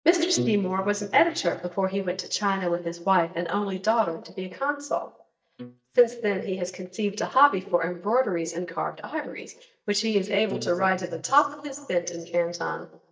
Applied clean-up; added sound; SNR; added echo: neural mask model DeepFilterNet 3.